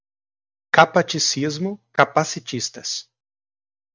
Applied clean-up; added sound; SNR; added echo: none; none; none; none.